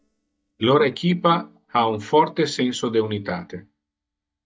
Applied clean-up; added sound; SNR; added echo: neural mask model DeepFilterNet 3.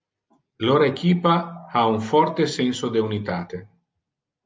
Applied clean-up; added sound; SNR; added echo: none; none; none; none.